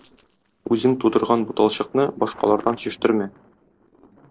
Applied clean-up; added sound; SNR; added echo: neural separator model SepFormer DNS4.